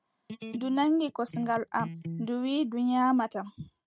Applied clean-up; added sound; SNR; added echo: neural mask model RNNoise.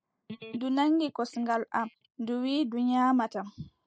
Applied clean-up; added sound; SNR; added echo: neural mask model Resemble Enhance denoiser.